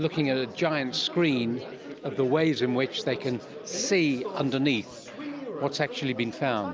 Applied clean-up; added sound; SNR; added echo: none; none; none; none.